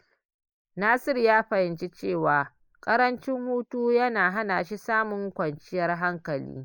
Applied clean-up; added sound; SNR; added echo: neural mask model Resemble Enhance denoiser.